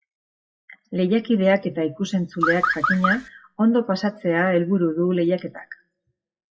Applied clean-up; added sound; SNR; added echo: classical method WPE with log-MMSE.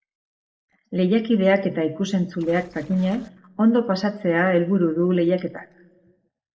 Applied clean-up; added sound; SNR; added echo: neural separator model SepFormer DNS4.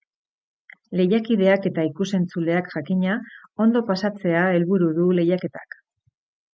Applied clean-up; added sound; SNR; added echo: none; none; none; none.